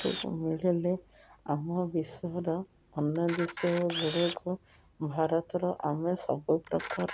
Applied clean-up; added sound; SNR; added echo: none; Camera; 12 dB; none.